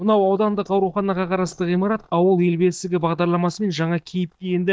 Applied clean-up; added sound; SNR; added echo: neural mask model DeepFilterNet 3.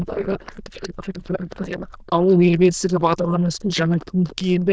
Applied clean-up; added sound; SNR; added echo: neural diffusion model UNIVERSE++.